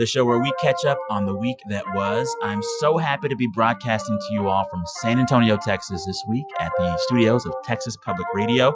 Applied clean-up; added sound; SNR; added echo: classical method Wiener filter.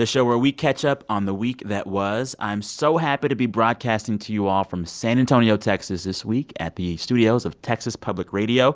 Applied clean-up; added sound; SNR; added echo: none; none; none; none.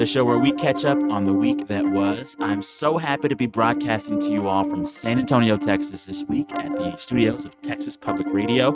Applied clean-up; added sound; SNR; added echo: neural mask model RNNoise.